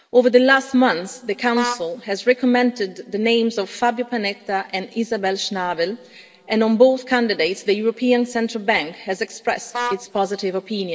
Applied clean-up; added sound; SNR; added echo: none; Vehicle horn, car horn, honking; 11 dB; reverberation time 1.6 s.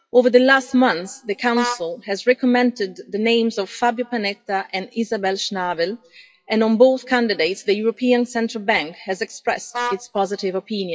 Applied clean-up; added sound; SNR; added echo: classical method WPE with log-MMSE.